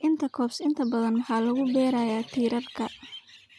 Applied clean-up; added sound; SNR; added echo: none; none; none; none.